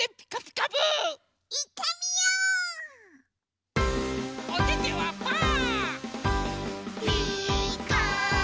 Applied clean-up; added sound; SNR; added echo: none; none; none; none.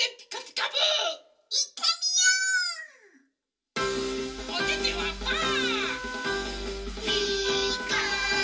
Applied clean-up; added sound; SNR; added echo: none; Wind instrument, woodwind instrument; 13 dB; reverberation time 0.3 s.